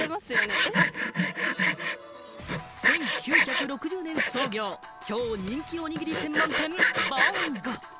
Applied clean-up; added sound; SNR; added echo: none; Sawing; -5 dB; none.